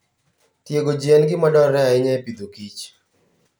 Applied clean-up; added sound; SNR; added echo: none; none; none; none.